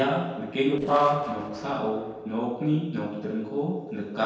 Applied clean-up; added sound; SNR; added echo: neural separator model SepFormer DNS4.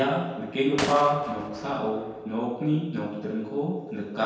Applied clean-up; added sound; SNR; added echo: none; Gunshot, gunfire; 10 dB; reverberation time 1.2 s.